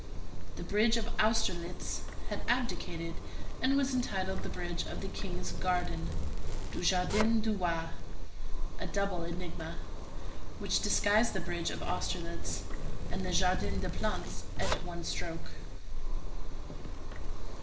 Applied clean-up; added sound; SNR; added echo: none; Zipper (clothing); 3 dB; reverberation time 0.9 s.